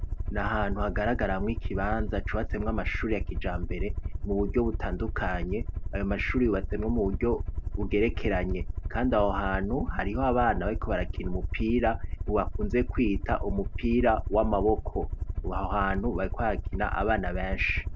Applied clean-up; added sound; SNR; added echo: none; Aircraft; 2 dB; none.